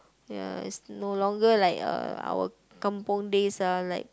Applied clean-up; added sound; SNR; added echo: none; none; none; none.